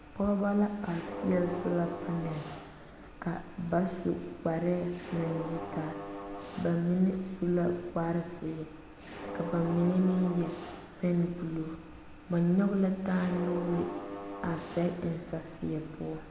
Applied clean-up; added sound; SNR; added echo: none; Mechanisms; 11 dB; none.